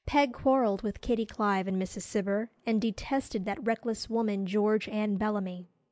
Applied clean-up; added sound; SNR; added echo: none; none; none; none.